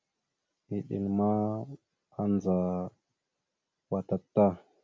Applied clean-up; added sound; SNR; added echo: none; none; none; none.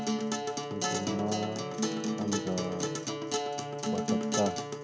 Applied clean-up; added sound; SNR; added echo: none; Acoustic guitar; -4 dB; none.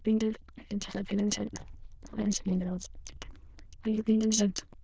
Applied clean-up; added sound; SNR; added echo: neural diffusion model UNIVERSE++.